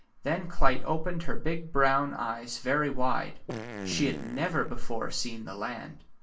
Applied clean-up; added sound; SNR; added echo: none; Fart; 12 dB; reverberation time 0.3 s.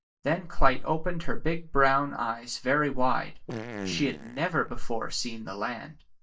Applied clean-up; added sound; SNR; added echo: neural mask model DeepFilterNet 3.